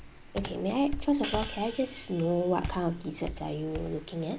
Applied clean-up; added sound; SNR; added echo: none; Computer keyboard + Hi-hat; 9 dB; none.